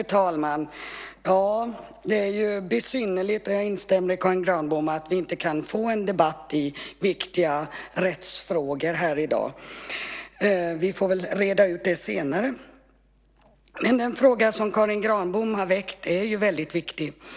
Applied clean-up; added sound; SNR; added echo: none; none; none; none.